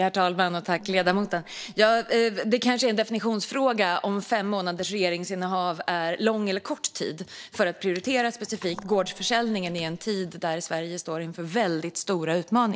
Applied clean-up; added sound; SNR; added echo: neural separator model SepFormer DNS4.